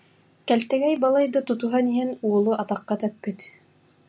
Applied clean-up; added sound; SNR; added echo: none; none; none; none.